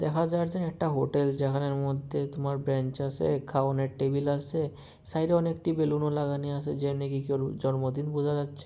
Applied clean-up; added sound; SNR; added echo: none; none; none; none.